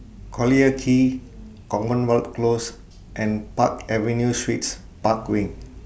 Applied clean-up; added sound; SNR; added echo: none; none; none; none.